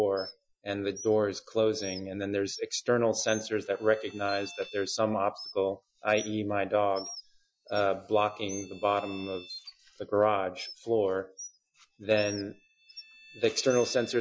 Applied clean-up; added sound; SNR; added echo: classical method Wiener filter.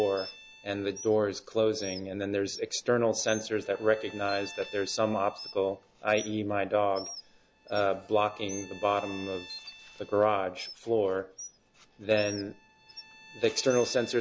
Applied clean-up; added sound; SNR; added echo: none; Bowed string instrument + Bird; 17 dB; none.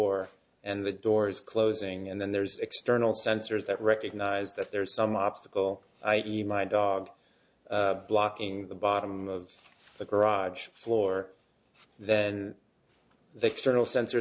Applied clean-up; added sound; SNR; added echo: none; none; none; none.